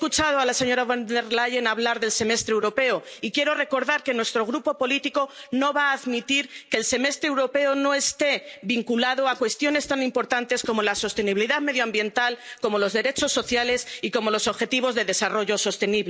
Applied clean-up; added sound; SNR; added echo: neural mask model Resemble Enhance denoiser.